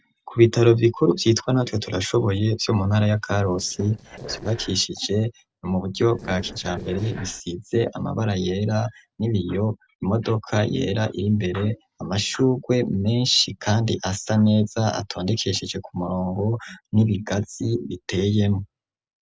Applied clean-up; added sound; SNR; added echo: neural separator model SepFormer DNS4.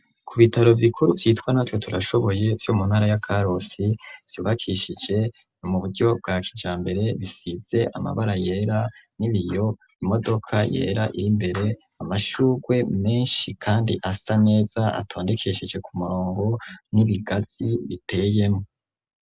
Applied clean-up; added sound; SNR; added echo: none; none; none; none.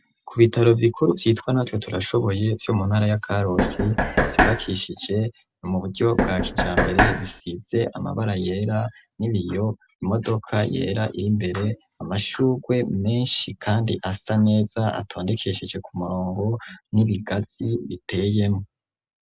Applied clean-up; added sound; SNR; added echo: none; Knock; -1 dB; none.